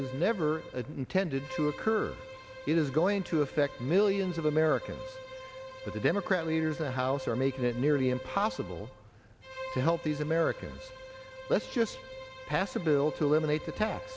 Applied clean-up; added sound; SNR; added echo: none; Bowed string instrument; 14 dB; none.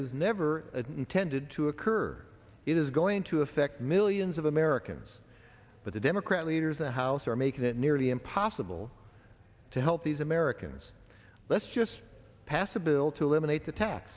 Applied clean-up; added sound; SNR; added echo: none; none; none; none.